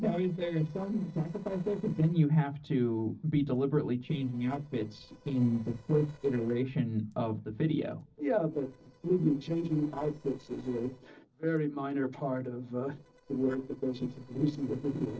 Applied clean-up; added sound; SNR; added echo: neural separator model SepFormer DNS4.